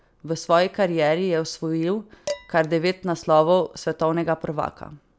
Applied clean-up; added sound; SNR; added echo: none; Dishes, pots, and pans; 17 dB; none.